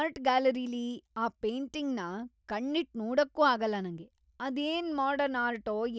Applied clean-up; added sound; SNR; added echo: none; none; none; none.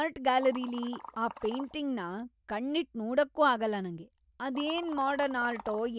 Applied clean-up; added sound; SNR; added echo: none; Liquid; 14 dB; none.